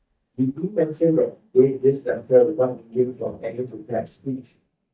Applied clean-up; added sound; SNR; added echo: neural mask model DeepFilterNet 3.